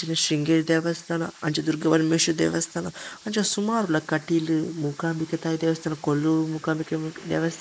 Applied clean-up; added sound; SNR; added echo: neural mask model Resemble Enhance denoiser.